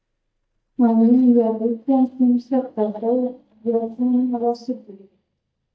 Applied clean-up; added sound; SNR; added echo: neural mask model DeepFilterNet 3.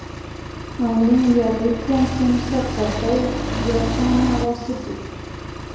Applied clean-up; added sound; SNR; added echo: none; Accelerating, revving, vroom; 5 dB; reverberation time 1.0 s.